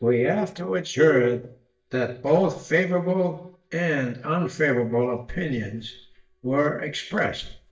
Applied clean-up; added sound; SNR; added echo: neural mask model DeepFilterNet 3.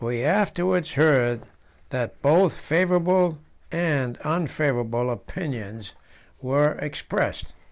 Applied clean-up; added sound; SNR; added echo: none; none; none; none.